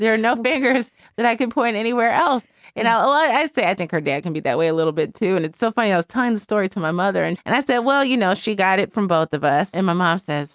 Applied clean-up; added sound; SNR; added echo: none; none; none; none.